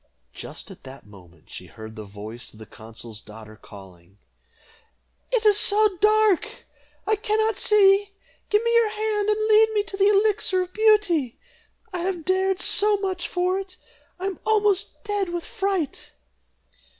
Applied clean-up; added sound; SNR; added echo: none; none; none; none.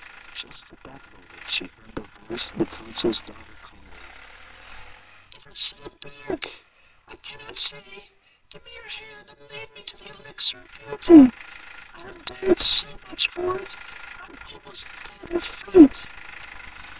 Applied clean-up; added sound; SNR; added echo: neural separator model SepFormer WHAMR!.